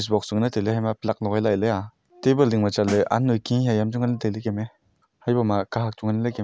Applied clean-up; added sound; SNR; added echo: none; Snare drum; 15 dB; none.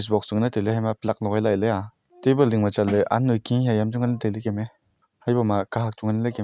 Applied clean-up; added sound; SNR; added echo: neural mask model RNNoise.